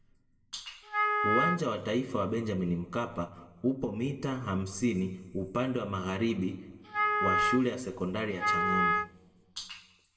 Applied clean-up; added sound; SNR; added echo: none; Wind instrument, woodwind instrument; -2 dB; reverberation time 1.2 s.